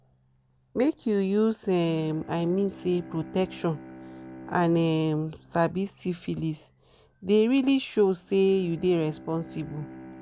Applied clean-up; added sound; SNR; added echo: none; Bowed string instrument; 19 dB; none.